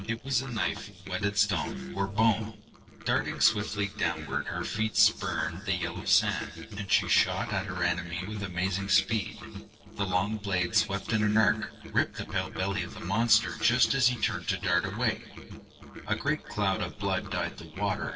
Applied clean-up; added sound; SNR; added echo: neural separator model SepFormer DNS4.